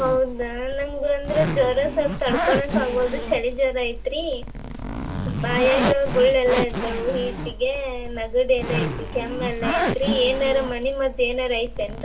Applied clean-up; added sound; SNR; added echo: none; Zipper (clothing); 4 dB; reverberation time 0.2 s.